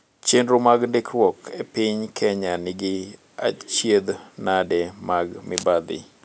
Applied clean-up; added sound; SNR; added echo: none; none; none; none.